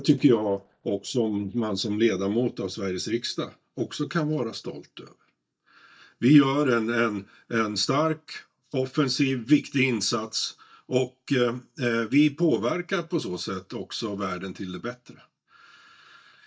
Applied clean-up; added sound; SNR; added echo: neural mask model DeepFilterNet 3.